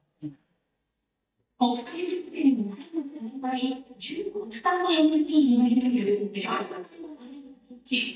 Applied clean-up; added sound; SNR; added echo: neural mask model DeepFilterNet 3.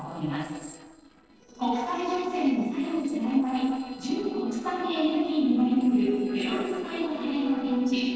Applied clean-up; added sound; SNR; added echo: neural separator model SepFormer DNS4.